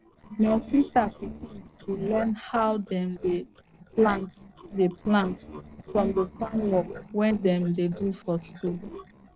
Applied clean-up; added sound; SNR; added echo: neural separator model SepFormer DNS4.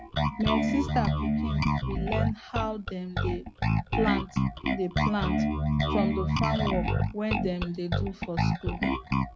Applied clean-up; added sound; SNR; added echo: none; Bass guitar; -5 dB; none.